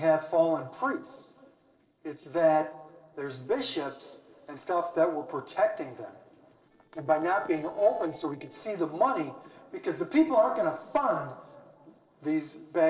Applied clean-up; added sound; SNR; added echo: neural separator model SepFormer DNS4.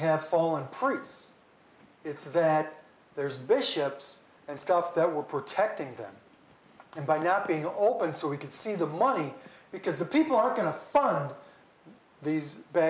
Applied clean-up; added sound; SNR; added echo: none; none; none; none.